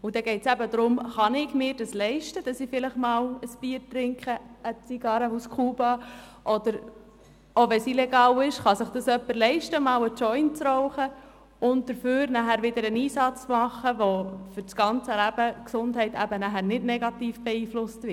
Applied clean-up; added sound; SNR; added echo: none; none; none; none.